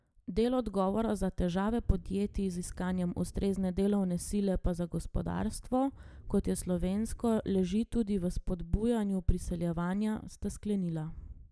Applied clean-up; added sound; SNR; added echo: none; Wind; 19 dB; none.